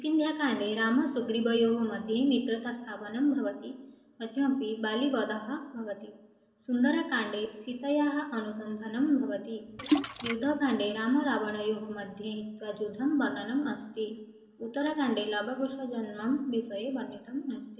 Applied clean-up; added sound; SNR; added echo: none; Splash, splatter; 2 dB; reverberation time 1.6 s.